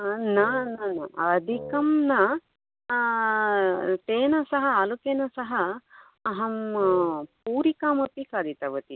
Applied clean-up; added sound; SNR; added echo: none; Wind instrument, woodwind instrument; 15 dB; none.